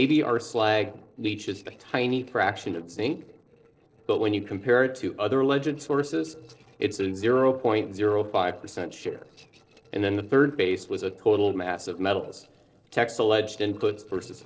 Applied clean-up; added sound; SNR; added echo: neural separator model SepFormer DNS4.